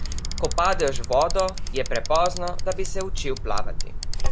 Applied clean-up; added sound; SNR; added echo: none; Bicycle; -2 dB; none.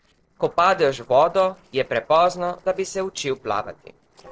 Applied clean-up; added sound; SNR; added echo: neural separator model SepFormer DNS4.